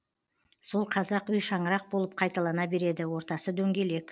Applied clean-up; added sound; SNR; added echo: none; none; none; none.